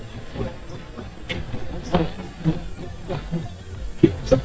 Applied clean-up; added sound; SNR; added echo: neural mask model DeepFilterNet 3.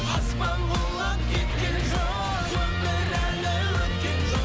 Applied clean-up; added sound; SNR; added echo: none; none; none; none.